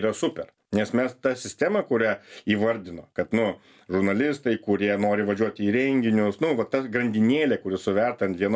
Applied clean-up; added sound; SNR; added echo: none; none; none; none.